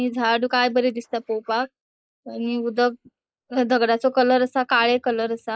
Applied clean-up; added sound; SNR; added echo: neural mask model Resemble Enhance denoiser.